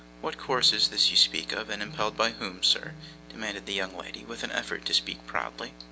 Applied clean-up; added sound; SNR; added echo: none; Piano; 19 dB; none.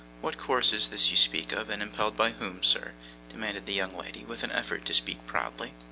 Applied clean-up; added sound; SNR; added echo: none; none; none; none.